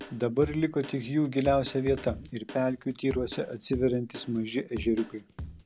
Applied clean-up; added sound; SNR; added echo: none; Drum kit; 14 dB; none.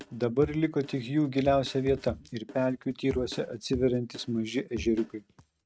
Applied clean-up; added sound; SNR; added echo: neural mask model RNNoise.